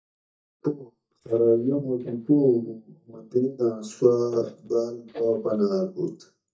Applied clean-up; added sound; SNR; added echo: neural mask model DeepFilterNet 3.